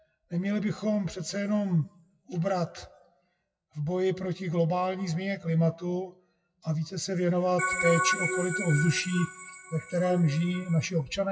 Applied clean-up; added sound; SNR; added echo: classical method WPE with log-MMSE.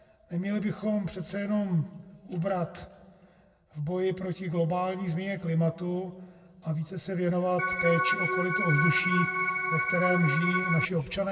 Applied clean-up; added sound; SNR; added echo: none; Organ; -2 dB; reverberation time 1.1 s.